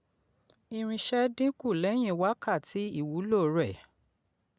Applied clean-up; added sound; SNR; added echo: none; none; none; none.